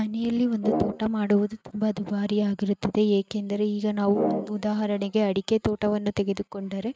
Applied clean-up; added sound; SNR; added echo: neural mask model RNNoise.